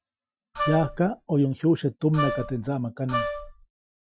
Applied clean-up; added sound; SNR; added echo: classical method Wiener filter.